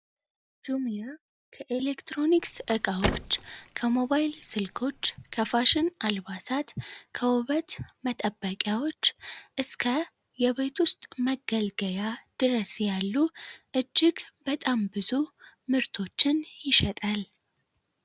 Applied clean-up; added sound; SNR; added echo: none; Car; 9 dB; none.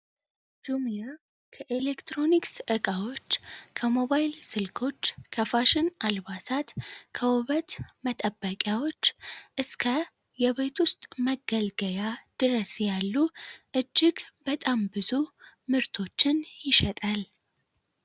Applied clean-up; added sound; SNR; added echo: none; none; none; none.